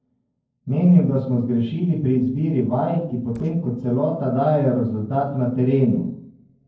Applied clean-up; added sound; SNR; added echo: neural separator model SepFormer DNS4.